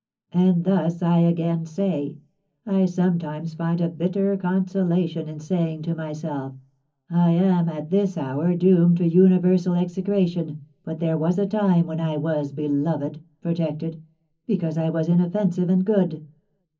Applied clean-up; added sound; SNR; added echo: none; none; none; reverberation time 0.4 s.